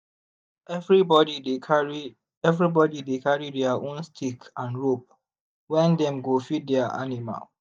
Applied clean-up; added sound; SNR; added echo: neural mask model DeepFilterNet 3.